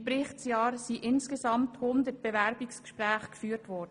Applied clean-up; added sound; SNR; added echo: none; none; none; none.